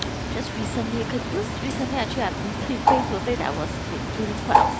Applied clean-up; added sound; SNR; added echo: none; Bird; -3 dB; none.